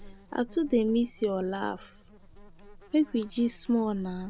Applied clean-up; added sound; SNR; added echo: none; Insect; 19 dB; none.